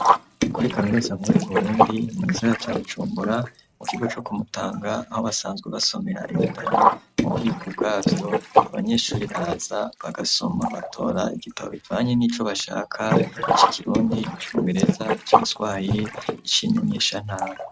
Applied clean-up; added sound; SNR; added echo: neural mask model RNNoise.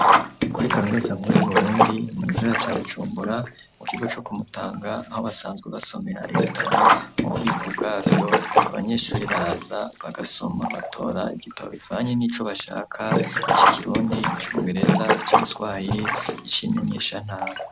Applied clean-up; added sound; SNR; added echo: none; Sink (filling or washing); -3 dB; none.